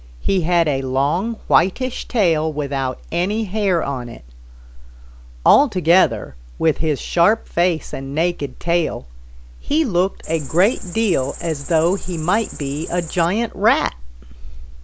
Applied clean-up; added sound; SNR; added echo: none; Cricket; 12 dB; none.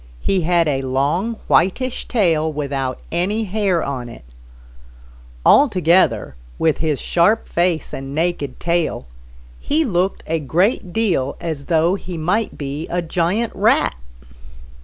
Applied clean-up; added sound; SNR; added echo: none; none; none; none.